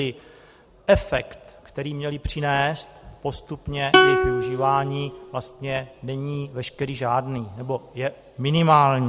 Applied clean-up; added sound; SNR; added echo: none; Plucked string instrument; -1 dB; none.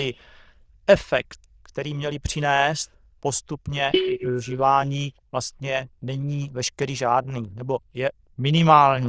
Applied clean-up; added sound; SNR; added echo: neural diffusion model UNIVERSE++.